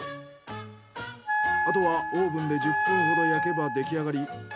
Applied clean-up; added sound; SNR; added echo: none; Wind instrument, woodwind instrument; -2 dB; none.